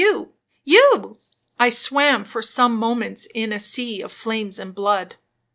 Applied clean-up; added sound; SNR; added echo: neural mask model DeepFilterNet 3.